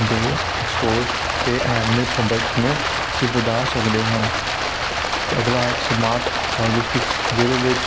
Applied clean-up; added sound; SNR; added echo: none; Stream; 0 dB; none.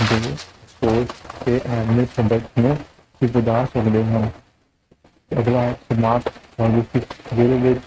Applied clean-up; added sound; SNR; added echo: neural mask model RNNoise.